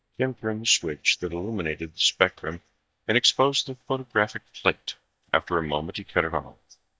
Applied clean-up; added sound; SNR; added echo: neural mask model DeepFilterNet 3.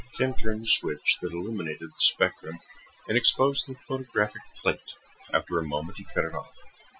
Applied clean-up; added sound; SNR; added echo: classical method Wiener filter.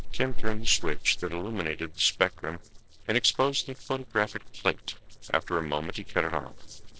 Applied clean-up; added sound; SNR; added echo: neural separator model SepFormer DNS4.